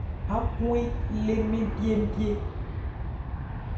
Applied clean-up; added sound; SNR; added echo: none; Aircraft; 1 dB; reverberation time 0.6 s.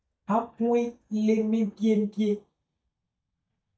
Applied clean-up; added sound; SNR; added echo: neural mask model DeepFilterNet 3.